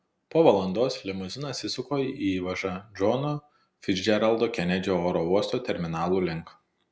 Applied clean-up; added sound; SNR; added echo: none; none; none; none.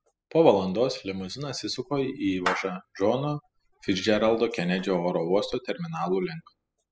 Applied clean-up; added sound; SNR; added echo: classical method spectral subtraction.